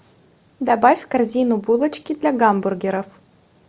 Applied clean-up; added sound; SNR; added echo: none; none; none; none.